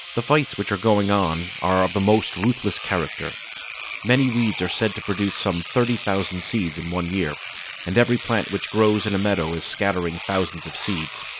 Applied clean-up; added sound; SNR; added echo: none; Engine / Domestic sounds, home sounds; 8 dB; none.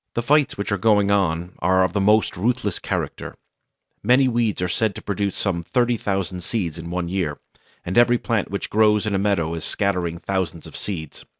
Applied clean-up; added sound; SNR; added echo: none; none; none; none.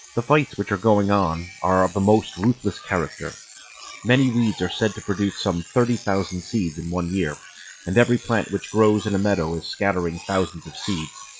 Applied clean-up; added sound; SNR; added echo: classical method log-MMSE.